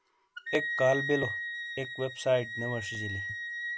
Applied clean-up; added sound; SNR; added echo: none; Wind instrument, woodwind instrument; 4 dB; none.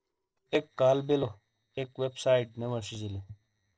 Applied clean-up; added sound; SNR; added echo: neural separator model SepFormer DNS4.